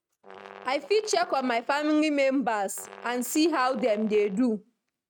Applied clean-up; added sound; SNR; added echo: neural mask model RNNoise.